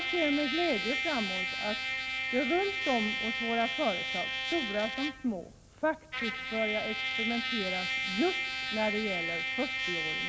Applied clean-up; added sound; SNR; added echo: none; Trumpet; 0 dB; none.